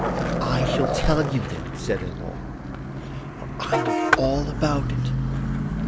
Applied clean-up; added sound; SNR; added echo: none; Skateboard + Bus / Vehicle horn, car horn, honking; -3 dB; none.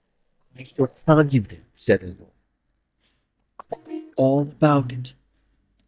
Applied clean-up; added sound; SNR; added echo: neural mask model DeepFilterNet 3.